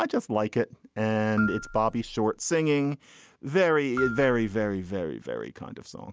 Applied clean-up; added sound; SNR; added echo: none; Marimba, xylophone; 13 dB; none.